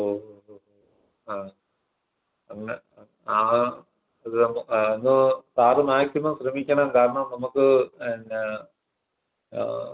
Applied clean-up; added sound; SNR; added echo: none; none; none; none.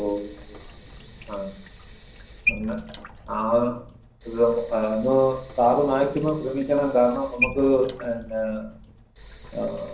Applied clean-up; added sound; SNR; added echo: none; Sink (filling or washing) / Water tap, faucet; 11 dB; reverberation time 0.6 s.